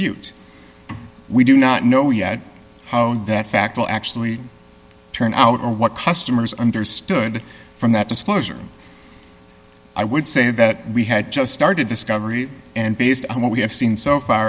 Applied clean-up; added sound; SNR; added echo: none; none; none; none.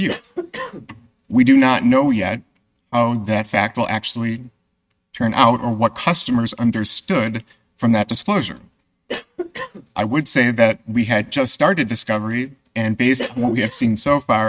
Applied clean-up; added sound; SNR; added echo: neural mask model RNNoise.